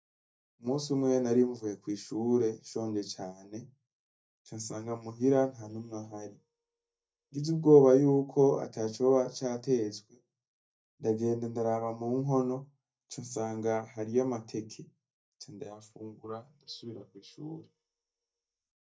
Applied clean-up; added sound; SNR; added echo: neural mask model DeepFilterNet 3.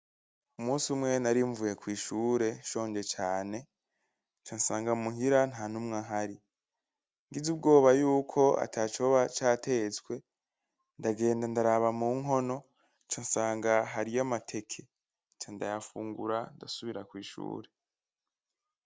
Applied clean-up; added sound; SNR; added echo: none; none; none; none.